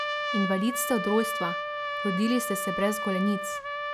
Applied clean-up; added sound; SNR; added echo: none; Trumpet; 3 dB; none.